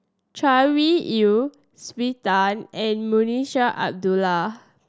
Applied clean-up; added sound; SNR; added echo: none; none; none; none.